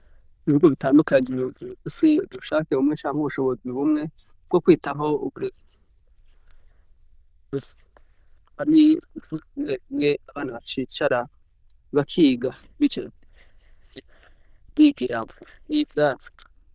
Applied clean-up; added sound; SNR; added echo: neural diffusion model UNIVERSE++.